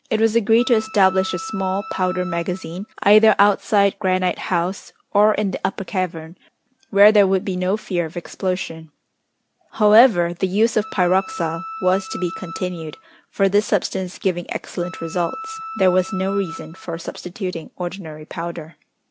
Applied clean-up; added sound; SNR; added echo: none; Wind instrument, woodwind instrument; 13 dB; none.